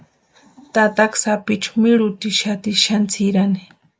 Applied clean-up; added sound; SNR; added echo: none; none; none; none.